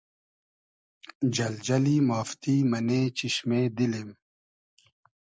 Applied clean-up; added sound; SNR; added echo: none; none; none; none.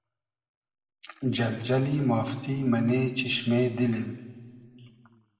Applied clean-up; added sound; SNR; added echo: none; none; none; reverberation time 2.1 s.